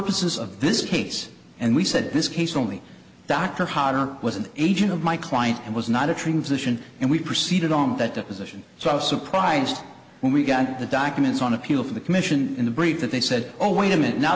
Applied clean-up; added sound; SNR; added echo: none; none; none; none.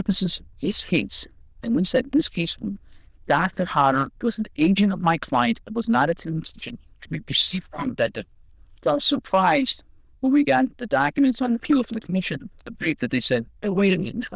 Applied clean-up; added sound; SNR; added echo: neural diffusion model UNIVERSE++.